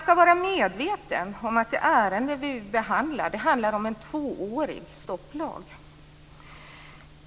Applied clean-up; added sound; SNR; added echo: none; none; none; none.